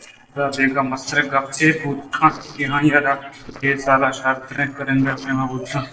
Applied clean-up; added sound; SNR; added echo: neural separator model SepFormer DNS4.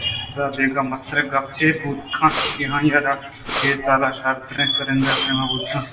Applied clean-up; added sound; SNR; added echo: none; Breathing; 2 dB; reverberation time 0.7 s.